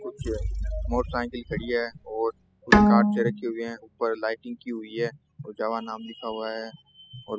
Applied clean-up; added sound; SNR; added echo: classical method spectral subtraction.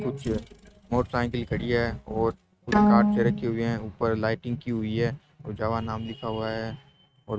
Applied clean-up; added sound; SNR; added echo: neural mask model RNNoise.